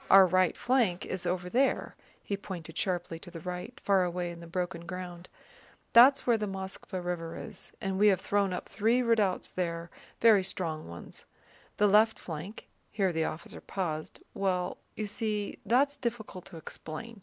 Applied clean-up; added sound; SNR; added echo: none; none; none; none.